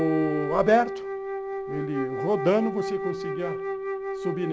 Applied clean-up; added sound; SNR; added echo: none; Wind instrument, woodwind instrument; 4 dB; none.